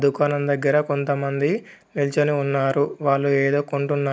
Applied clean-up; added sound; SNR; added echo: none; none; none; none.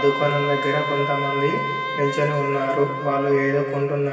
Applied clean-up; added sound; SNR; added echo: none; Wind instrument, woodwind instrument; 5 dB; reverberation time 2.3 s.